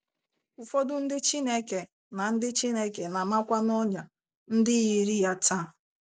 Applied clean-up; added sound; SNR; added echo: none; none; none; none.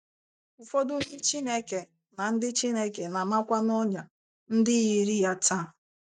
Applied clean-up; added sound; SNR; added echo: neural mask model DeepFilterNet 3.